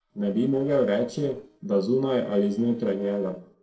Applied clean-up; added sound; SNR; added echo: neural separator model SepFormer DNS4.